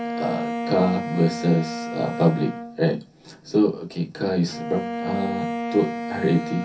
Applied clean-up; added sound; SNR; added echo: none; Bowed string instrument; 6 dB; reverberation time 0.3 s.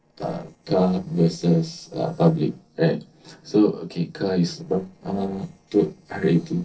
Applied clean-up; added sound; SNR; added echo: neural separator model SepFormer DNS4.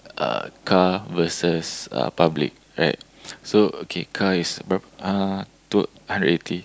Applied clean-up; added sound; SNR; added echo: none; none; none; none.